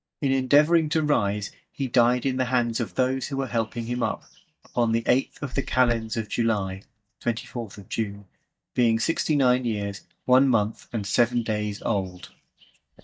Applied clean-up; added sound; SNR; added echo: neural mask model DeepFilterNet 3.